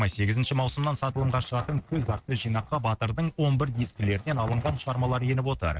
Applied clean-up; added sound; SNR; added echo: neural mask model RNNoise.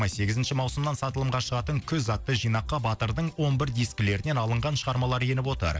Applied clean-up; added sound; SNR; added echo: none; none; none; none.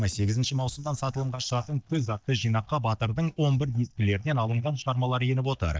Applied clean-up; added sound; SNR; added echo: neural mask model DeepFilterNet 3.